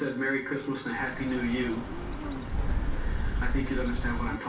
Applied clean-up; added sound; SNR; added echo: none; Bird; -2 dB; reverberation time 0.3 s.